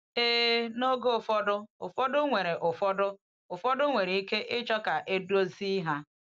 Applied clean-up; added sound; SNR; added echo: none; none; none; none.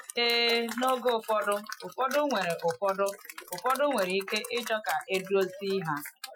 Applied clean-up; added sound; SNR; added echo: classical method Wiener filter.